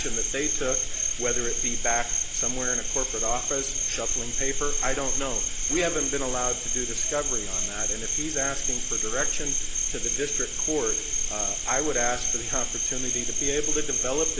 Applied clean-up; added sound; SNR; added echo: none; Cricket; -5 dB; none.